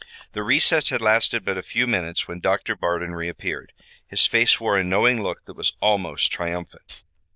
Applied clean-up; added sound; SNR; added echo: neural diffusion model UNIVERSE++.